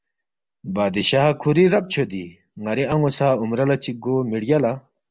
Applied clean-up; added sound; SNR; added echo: none; none; none; none.